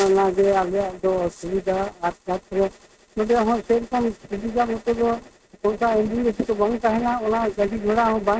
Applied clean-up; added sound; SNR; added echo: neural mask model RNNoise.